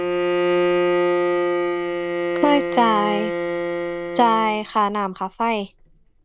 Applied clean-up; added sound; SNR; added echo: none; Bowed string instrument; -1 dB; none.